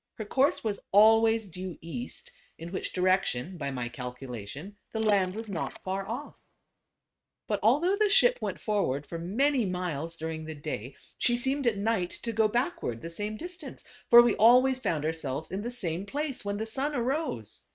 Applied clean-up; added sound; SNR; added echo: neural mask model RNNoise.